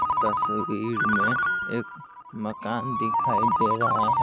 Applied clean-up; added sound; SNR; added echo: none; Ringtone; -5 dB; none.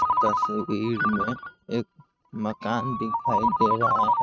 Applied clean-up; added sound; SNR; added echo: neural mask model RNNoise.